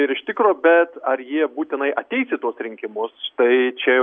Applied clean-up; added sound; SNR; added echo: none; none; none; none.